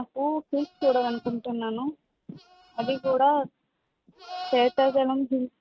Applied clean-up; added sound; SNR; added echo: neural mask model RNNoise.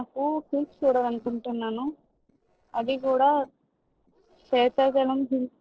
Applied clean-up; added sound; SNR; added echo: neural separator model SepFormer DNS4.